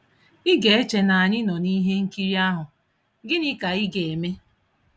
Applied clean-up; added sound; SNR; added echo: none; none; none; none.